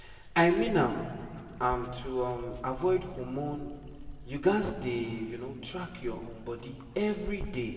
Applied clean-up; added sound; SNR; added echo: none; Water; 13 dB; reverberation time 1.9 s.